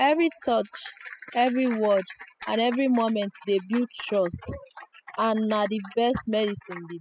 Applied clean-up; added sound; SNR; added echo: classical method spectral subtraction.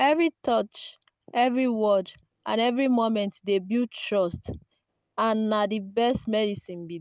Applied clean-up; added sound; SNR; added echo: none; none; none; none.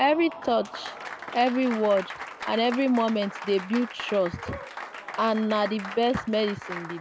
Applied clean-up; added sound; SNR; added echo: none; Applause; 12 dB; none.